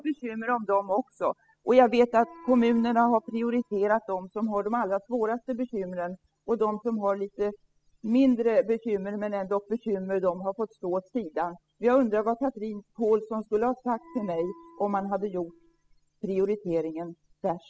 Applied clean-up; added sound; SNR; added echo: classical method spectral subtraction.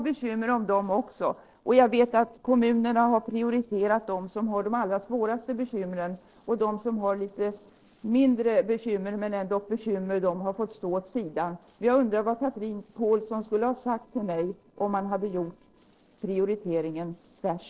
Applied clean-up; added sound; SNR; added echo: neural separator model SepFormer DNS4.